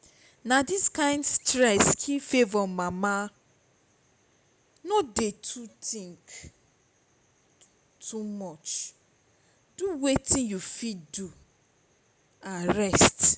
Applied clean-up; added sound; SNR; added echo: none; none; none; none.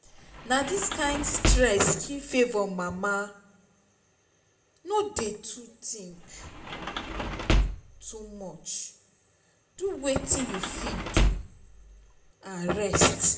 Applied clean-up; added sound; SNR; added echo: none; Sliding door / Slam; 0 dB; reverberation time 0.5 s.